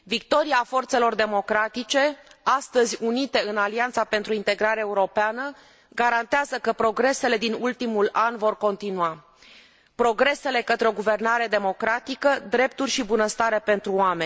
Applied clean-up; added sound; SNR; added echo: none; none; none; none.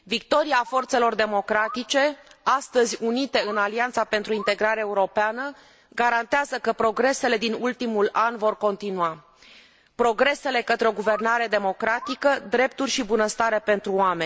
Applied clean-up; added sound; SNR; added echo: none; Bird; 19 dB; none.